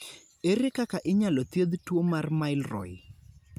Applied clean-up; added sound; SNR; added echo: none; none; none; none.